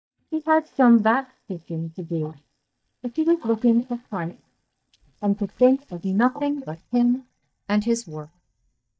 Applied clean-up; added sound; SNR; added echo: neural mask model DeepFilterNet 3.